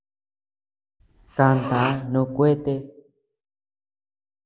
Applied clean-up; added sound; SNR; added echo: none; Respiratory sounds; 10 dB; none.